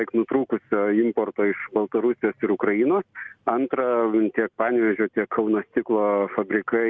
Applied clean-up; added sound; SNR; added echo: none; none; none; none.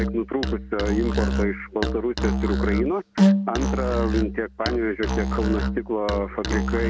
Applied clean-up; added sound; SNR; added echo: none; Musical instrument; -2 dB; none.